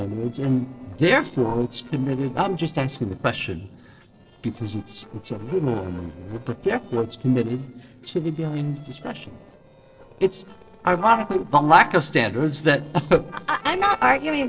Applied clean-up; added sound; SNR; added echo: neural separator model SepFormer DNS4.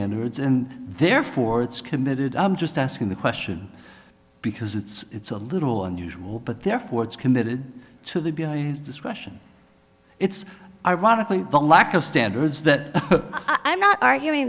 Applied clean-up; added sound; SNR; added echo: none; none; none; none.